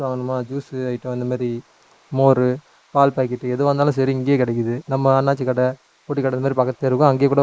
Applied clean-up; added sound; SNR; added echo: neural mask model Resemble Enhance denoiser.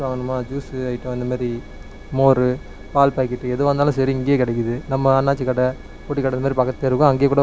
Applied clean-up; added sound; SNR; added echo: none; Engine; 16 dB; none.